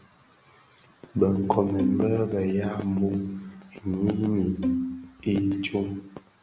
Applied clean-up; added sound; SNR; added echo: none; Bowed string instrument; 4 dB; none.